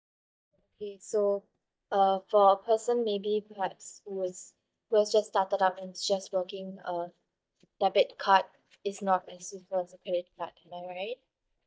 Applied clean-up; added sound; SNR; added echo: neural mask model DeepFilterNet 3.